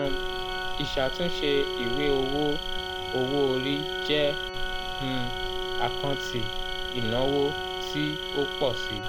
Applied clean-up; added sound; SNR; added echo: none; Organ + Insect; 0 dB; none.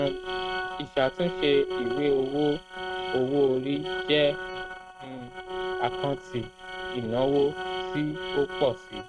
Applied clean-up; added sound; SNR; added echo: neural mask model RNNoise.